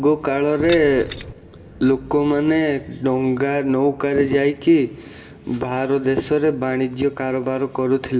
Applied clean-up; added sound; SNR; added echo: none; Keys jangling; 12 dB; reverberation time 2.8 s.